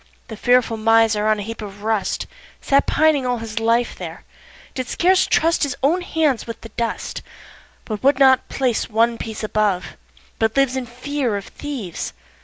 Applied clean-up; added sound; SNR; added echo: none; none; none; none.